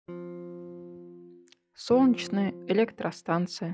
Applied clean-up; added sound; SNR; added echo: classical method log-MMSE.